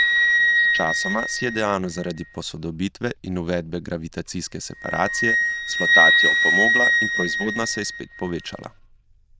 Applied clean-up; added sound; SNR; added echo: neural diffusion model UNIVERSE++.